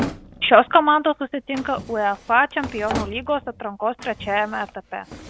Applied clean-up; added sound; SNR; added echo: none; Drawer open or close; 13 dB; none.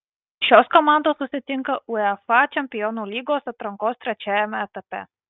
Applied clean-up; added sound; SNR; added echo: none; none; none; none.